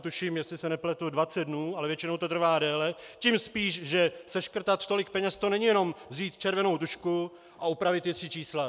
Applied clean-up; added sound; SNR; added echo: none; none; none; none.